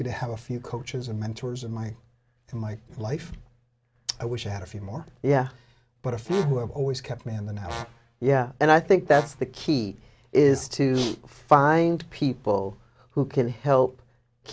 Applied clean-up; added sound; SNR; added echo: none; Brass instrument; 17 dB; none.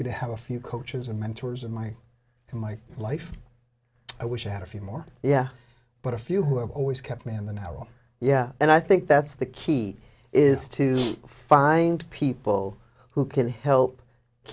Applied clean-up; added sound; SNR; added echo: none; none; none; none.